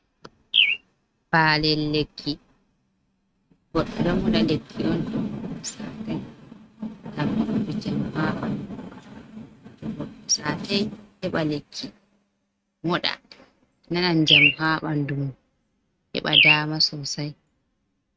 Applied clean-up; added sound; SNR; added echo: neural mask model RNNoise.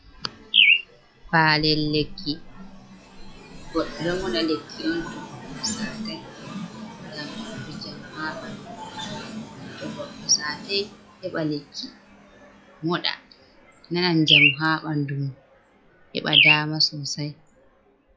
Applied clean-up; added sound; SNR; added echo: classical method log-MMSE.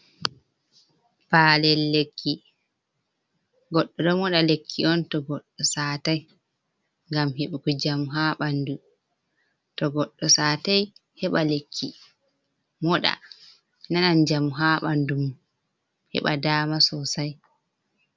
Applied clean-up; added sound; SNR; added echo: none; none; none; none.